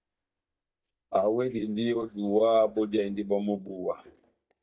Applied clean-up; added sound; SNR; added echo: neural mask model DeepFilterNet 3.